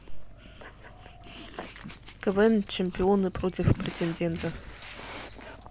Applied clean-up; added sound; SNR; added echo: none; Dog; 14 dB; none.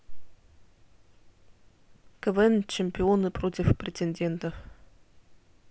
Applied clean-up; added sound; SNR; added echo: none; none; none; none.